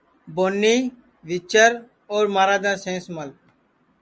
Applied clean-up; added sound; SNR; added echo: none; none; none; none.